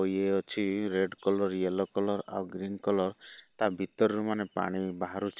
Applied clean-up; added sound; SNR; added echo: none; none; none; none.